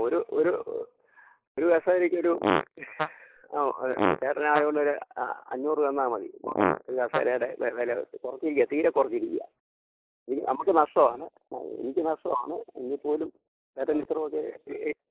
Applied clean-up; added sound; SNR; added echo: neural mask model Resemble Enhance denoiser.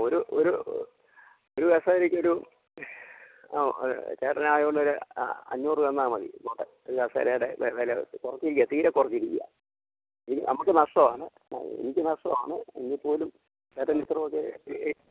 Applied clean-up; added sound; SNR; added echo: none; none; none; none.